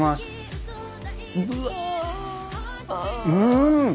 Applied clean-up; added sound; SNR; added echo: none; none; none; none.